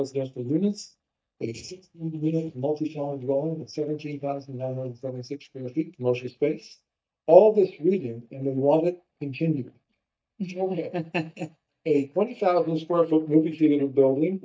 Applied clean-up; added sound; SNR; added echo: neural mask model DeepFilterNet 3.